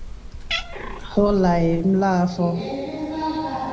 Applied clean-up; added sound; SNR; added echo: none; Cat; 10 dB; reverberation time 0.4 s.